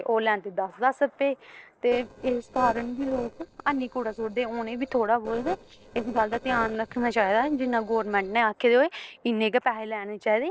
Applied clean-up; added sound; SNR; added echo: neural separator model SepFormer DNS4.